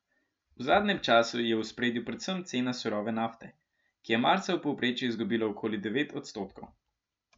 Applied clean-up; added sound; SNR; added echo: none; none; none; none.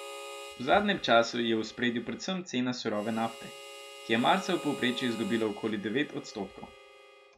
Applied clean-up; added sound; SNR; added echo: none; Harmonica; 15 dB; none.